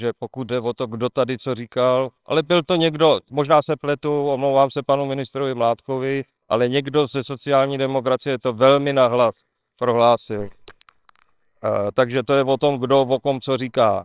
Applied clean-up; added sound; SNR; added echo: neural separator model SepFormer WHAMR!.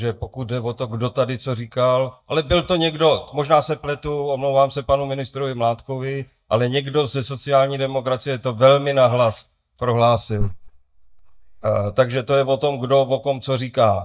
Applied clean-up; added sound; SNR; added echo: neural mask model DeepFilterNet 3.